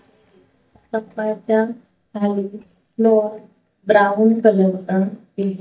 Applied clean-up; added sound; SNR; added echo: neural mask model DeepFilterNet 3.